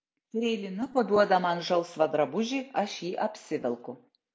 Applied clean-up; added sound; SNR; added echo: none; none; none; none.